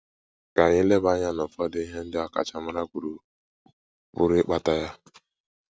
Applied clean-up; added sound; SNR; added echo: none; none; none; none.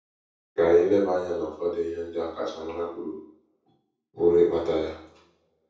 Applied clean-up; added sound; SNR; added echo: none; none; none; reverberation time 0.6 s.